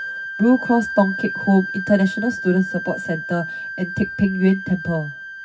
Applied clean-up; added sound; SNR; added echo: none; Wind instrument, woodwind instrument; 9 dB; reverberation time 0.4 s.